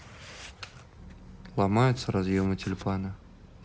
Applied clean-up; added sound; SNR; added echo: none; none; none; none.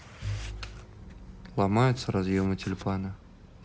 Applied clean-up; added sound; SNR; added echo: none; Bowed string instrument; 13 dB; none.